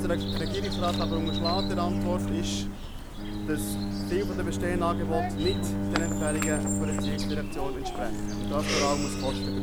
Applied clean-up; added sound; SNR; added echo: none; Bird vocalization, bird call, bird song + Bowed string instrument; -4 dB; none.